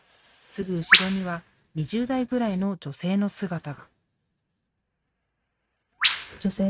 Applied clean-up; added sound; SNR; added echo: neural mask model RNNoise.